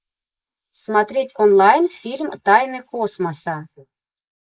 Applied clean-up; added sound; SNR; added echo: neural mask model Resemble Enhance denoiser.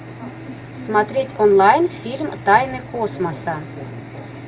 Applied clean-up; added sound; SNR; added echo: none; none; none; none.